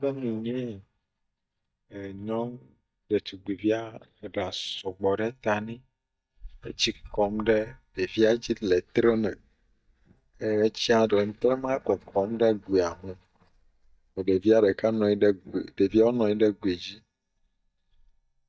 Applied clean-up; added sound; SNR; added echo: neural mask model DeepFilterNet 3.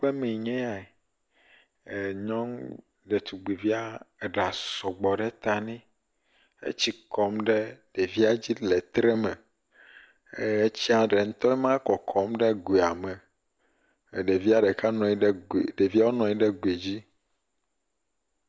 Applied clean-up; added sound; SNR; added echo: none; none; none; none.